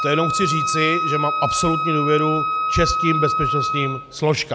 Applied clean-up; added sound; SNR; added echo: none; Wind instrument, woodwind instrument; 0 dB; none.